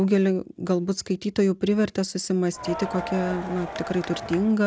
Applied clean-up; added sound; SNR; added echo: none; Crowd; 10 dB; none.